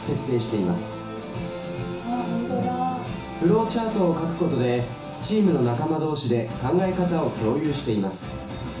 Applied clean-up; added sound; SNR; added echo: none; none; none; reverberation time 0.7 s.